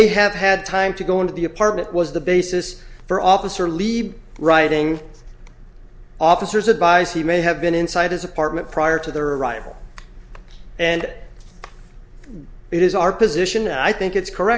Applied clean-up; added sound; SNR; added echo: none; none; none; none.